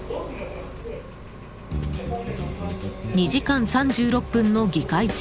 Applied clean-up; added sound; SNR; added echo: none; Engine; 12 dB; none.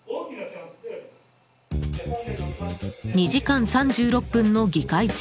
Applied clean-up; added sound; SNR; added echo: none; none; none; none.